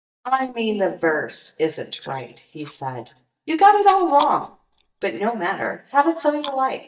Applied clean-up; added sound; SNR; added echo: neural mask model DeepFilterNet 3.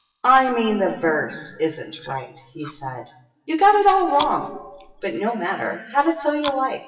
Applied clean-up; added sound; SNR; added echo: classical method WPE with log-MMSE.